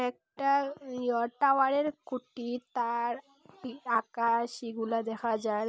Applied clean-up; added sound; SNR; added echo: none; none; none; none.